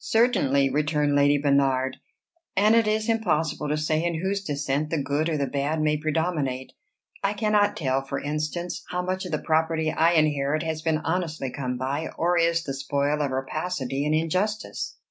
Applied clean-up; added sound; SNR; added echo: none; none; none; none.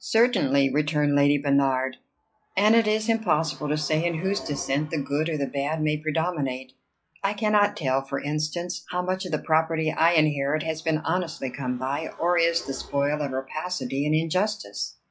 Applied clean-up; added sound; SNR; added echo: classical method log-MMSE.